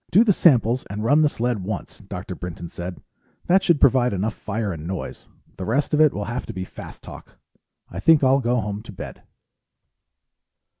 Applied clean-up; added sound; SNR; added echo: none; none; none; none.